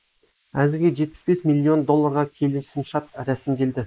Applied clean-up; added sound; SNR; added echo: neural mask model Resemble Enhance denoiser.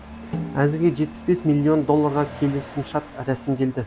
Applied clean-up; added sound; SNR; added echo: none; Snare drum + Engine starting / Accelerating, revving, vroom / Motor vehicle (road); 14 dB; none.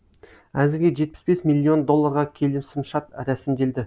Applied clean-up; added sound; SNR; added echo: none; none; none; none.